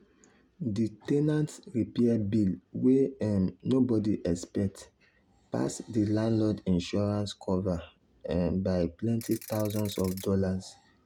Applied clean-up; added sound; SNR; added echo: none; Ratchet, pawl / Percussion; 17 dB; none.